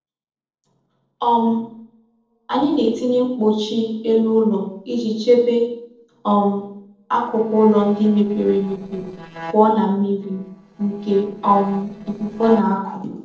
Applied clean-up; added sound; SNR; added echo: neural separator model SepFormer DNS4.